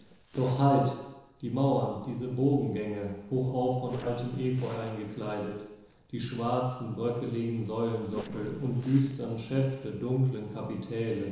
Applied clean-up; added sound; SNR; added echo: neural separator model SepFormer DNS4.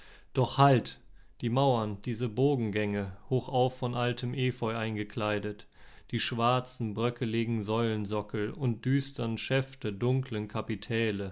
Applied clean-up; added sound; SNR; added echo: none; none; none; none.